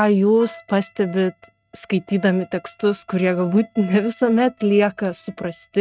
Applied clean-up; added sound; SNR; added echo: neural mask model RNNoise.